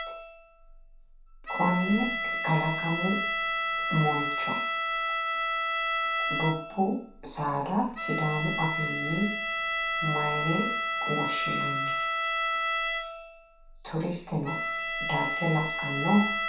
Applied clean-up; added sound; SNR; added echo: none; Bowed string instrument; -1 dB; reverberation time 0.7 s.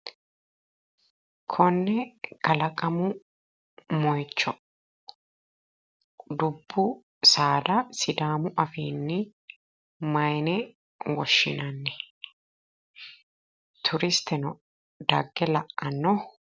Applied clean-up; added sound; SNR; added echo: none; none; none; none.